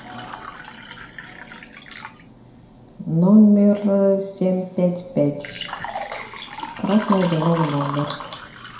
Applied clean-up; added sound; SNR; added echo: none; Water / Liquid; 13 dB; reverberation time 0.5 s.